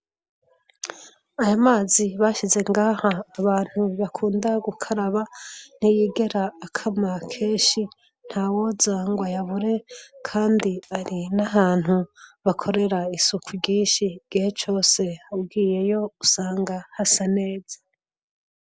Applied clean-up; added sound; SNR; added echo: none; Glass; 20 dB; none.